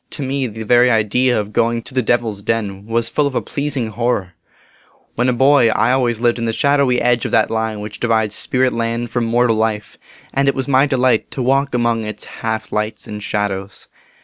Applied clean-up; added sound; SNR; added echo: none; none; none; none.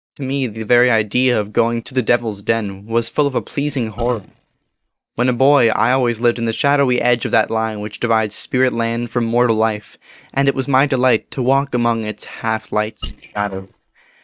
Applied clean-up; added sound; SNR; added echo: neural mask model DeepFilterNet 3.